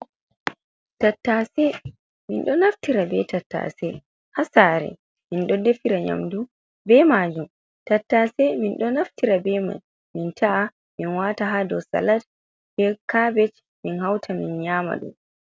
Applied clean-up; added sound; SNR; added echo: none; none; none; none.